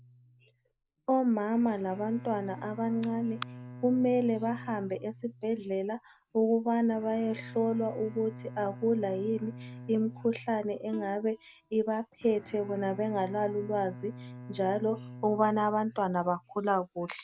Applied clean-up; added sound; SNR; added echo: none; Plucked string instrument + Bowed string instrument; 16 dB; none.